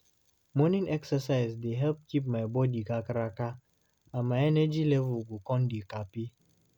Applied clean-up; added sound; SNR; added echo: none; none; none; none.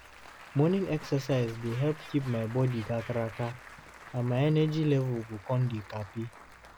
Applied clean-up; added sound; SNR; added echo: none; Applause + Scratching (performance technique); 18 dB; none.